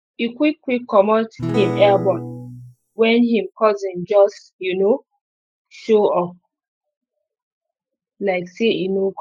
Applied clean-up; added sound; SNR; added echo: classical method Wiener filter.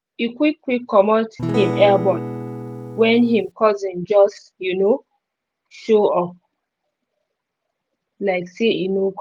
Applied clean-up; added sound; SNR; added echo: none; Acoustic guitar / Strum; 6 dB; none.